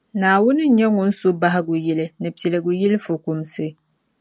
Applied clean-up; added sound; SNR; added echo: none; none; none; none.